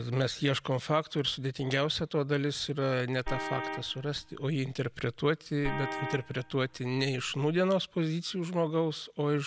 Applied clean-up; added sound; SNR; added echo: none; Vehicle horn, car horn, honking; 9 dB; none.